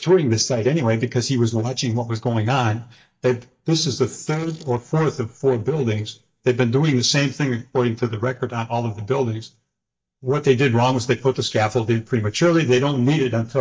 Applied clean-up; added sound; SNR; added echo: neural mask model DeepFilterNet 3.